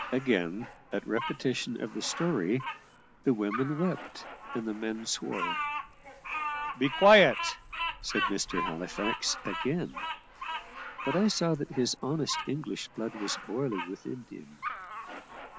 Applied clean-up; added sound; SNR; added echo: none; Bird vocalization, bird call, bird song; 8 dB; none.